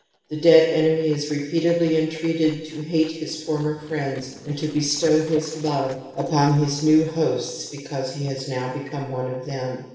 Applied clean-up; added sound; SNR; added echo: neural separator model SepFormer DNS4.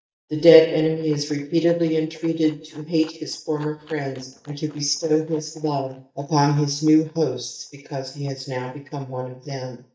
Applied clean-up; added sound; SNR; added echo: neural mask model DeepFilterNet 3.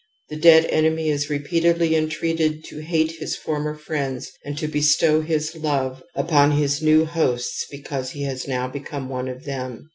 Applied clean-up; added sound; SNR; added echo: none; none; none; none.